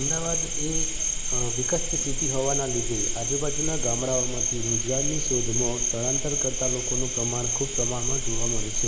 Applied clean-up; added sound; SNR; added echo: none; Cricket; -4 dB; none.